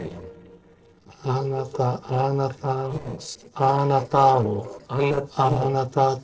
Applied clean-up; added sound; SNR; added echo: neural separator model SepFormer DNS4.